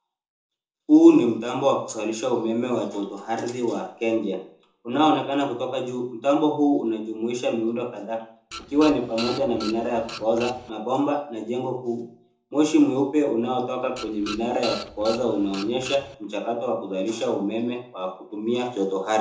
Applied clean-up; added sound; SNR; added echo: none; Printer; 13 dB; reverberation time 0.5 s.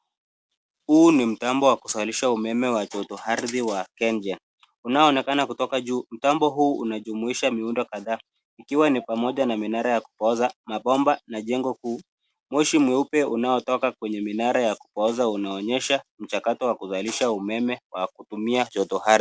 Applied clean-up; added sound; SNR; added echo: none; none; none; none.